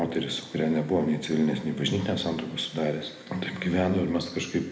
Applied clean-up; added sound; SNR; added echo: none; none; none; reverberation time 0.9 s.